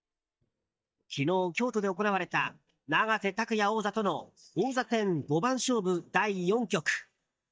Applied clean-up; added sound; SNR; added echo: neural mask model DeepFilterNet 3.